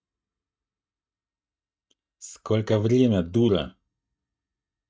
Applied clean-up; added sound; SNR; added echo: neural mask model DeepFilterNet 3.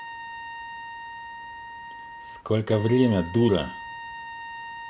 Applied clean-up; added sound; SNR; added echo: none; Trumpet; 11 dB; none.